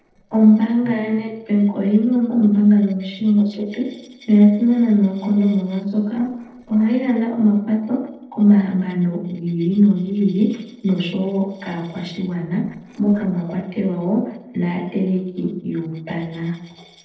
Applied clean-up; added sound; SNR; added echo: neural separator model SepFormer DNS4.